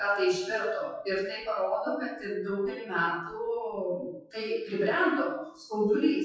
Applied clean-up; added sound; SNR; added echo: classical method WPE with log-MMSE.